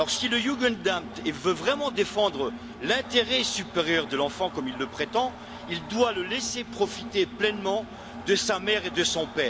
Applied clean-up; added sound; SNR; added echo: none; Engine; 12 dB; none.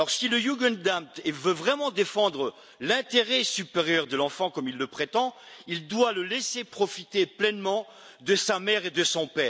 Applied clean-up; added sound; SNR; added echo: none; none; none; none.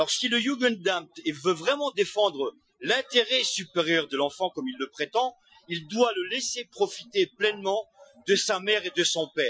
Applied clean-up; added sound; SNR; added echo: classical method Wiener filter.